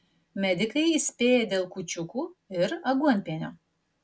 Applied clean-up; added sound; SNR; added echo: none; none; none; none.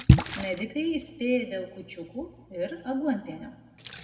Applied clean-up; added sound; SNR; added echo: none; Splash, splatter; -3 dB; reverberation time 1.3 s.